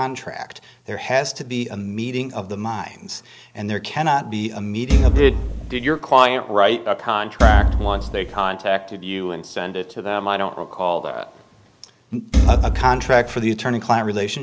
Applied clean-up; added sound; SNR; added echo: none; Thump, thud; -4 dB; none.